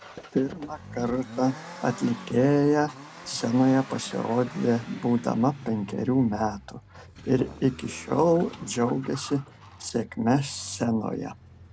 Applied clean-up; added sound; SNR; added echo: none; Accelerating, revving, vroom; 17 dB; none.